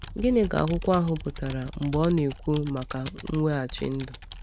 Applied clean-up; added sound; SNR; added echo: none; Computer keyboard; 11 dB; none.